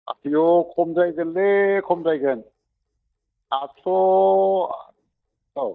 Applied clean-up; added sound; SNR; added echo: neural mask model DeepFilterNet 3.